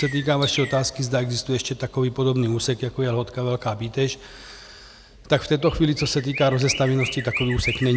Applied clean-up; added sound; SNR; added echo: none; Chirp, tweet; 12 dB; none.